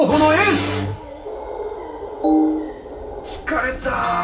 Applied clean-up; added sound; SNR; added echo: none; Animal; 11 dB; reverberation time 0.3 s.